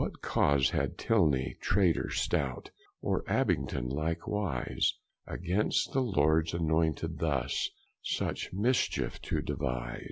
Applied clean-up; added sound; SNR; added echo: none; none; none; none.